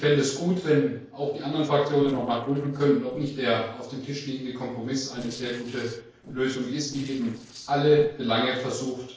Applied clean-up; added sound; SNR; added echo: neural separator model SepFormer DNS4.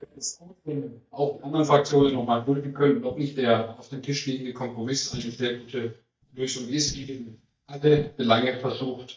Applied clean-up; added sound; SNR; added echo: neural mask model DeepFilterNet 3.